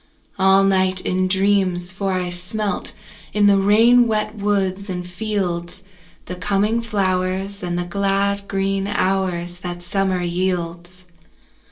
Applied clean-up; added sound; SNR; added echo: none; none; none; reverberation time 0.2 s.